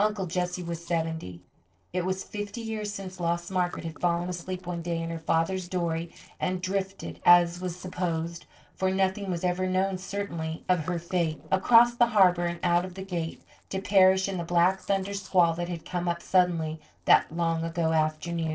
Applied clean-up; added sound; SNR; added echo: neural separator model SepFormer DNS4.